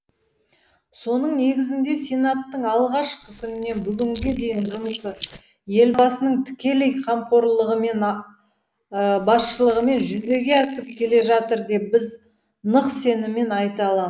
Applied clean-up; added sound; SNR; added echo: neural mask model Resemble Enhance denoiser.